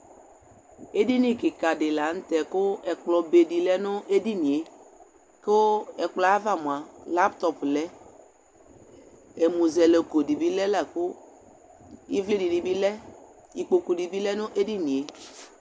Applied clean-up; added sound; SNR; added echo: none; none; none; none.